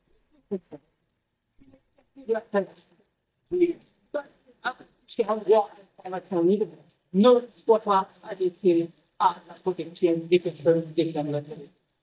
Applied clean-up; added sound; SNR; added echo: neural mask model DeepFilterNet 3.